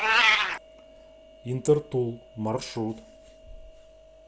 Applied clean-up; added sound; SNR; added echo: none; Meow; -1 dB; none.